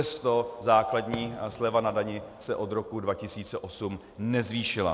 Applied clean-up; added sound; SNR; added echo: none; Fireworks; 19 dB; none.